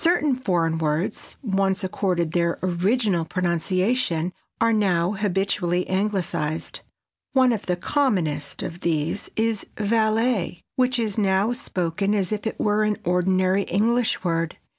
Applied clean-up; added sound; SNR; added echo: none; none; none; none.